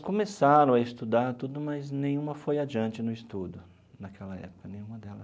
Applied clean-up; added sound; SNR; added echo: none; none; none; none.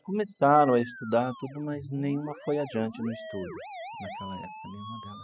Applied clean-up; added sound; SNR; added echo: classical method spectral subtraction.